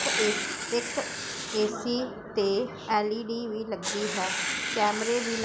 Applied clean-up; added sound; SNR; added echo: none; Writing; 4 dB; none.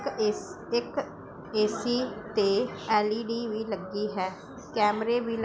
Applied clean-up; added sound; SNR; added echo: none; none; none; none.